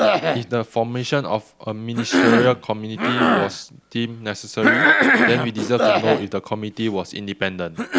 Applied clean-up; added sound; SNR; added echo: none; Cough; -2 dB; none.